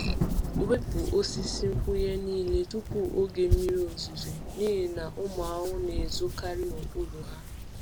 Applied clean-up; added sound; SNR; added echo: none; Thunder / Rain + Hands; 1 dB; none.